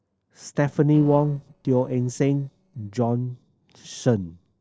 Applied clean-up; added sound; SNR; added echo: neural separator model SepFormer DNS4.